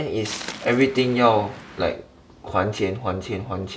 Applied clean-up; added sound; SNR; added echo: none; Waves, surf; 17 dB; none.